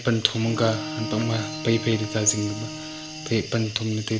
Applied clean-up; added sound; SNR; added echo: none; Bowed string instrument; 11 dB; reverberation time 2.0 s.